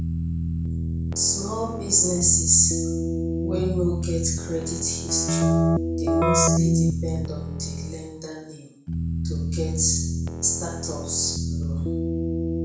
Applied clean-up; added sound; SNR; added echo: none; Keyboard (musical); -2 dB; reverberation time 0.6 s.